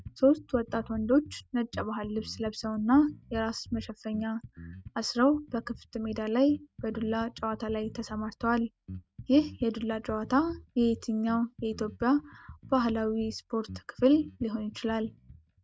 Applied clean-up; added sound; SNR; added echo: neural mask model RNNoise.